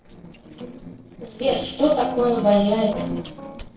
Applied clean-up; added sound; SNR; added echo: neural separator model SepFormer DNS4.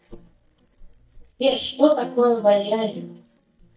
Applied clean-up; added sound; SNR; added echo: neural mask model DeepFilterNet 3.